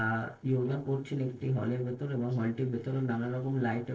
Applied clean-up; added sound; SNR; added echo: neural separator model SepFormer DNS4.